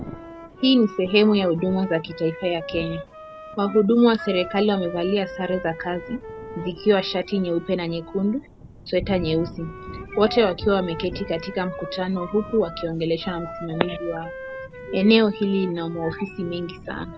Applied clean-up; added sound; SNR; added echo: none; Wind instrument, woodwind instrument + Thunder / Rain; 13 dB; none.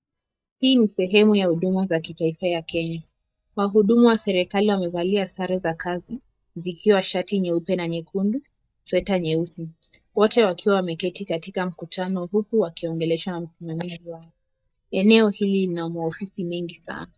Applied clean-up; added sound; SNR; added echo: neural mask model DeepFilterNet 3.